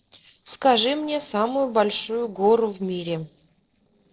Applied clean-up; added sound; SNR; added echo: neural separator model SepFormer DNS4.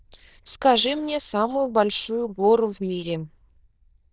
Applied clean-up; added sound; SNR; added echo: neural diffusion model UNIVERSE++.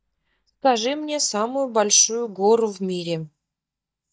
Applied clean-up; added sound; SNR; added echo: neural mask model DeepFilterNet 3.